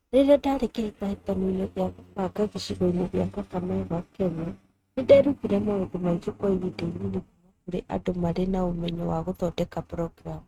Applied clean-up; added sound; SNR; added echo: neural mask model RNNoise.